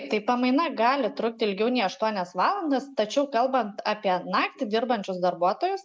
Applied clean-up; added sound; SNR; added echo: none; none; none; none.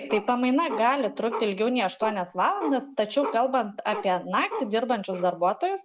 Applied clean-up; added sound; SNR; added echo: neural mask model Resemble Enhance denoiser.